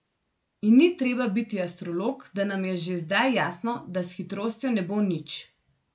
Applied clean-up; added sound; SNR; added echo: none; none; none; none.